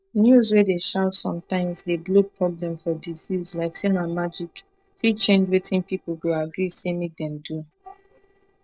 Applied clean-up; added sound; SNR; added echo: neural separator model SepFormer DNS4.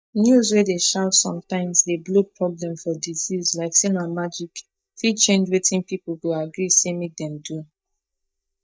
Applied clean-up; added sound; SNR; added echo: neural mask model DeepFilterNet 3.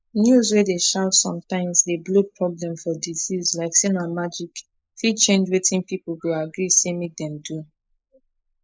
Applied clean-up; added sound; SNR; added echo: neural mask model Resemble Enhance denoiser.